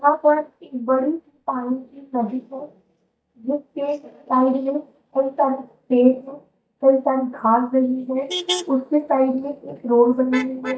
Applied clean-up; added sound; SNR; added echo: neural mask model DeepFilterNet 3.